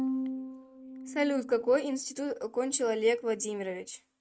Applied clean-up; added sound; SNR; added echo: neural mask model RNNoise.